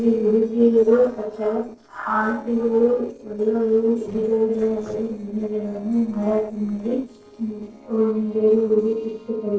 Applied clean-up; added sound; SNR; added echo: neural separator model SepFormer DNS4.